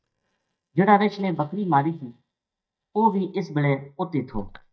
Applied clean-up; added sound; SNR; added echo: neural mask model DeepFilterNet 3.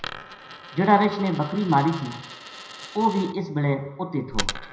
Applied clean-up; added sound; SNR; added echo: none; Coin (dropping); 11 dB; reverberation time 0.7 s.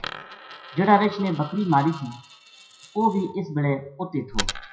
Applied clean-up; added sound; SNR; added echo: classical method WPE with log-MMSE.